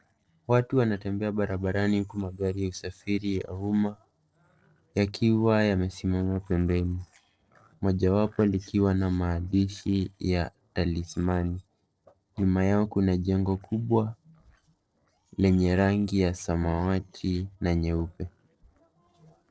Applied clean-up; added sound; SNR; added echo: neural separator model SepFormer DNS4.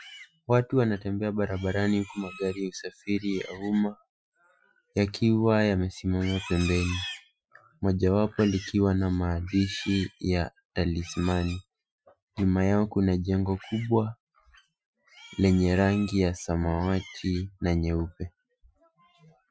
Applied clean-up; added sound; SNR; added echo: classical method Wiener filter.